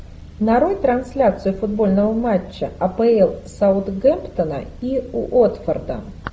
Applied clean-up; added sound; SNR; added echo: none; none; none; none.